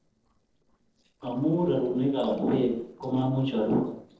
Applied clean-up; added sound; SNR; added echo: neural separator model SepFormer DNS4.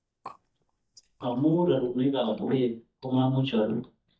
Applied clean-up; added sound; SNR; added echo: neural mask model DeepFilterNet 3.